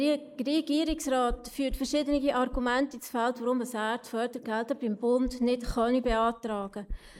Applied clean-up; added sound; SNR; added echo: neural mask model Resemble Enhance denoiser.